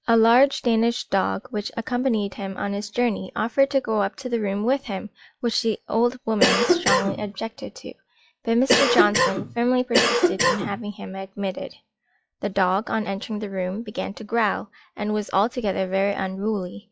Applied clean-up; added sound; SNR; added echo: classical method log-MMSE.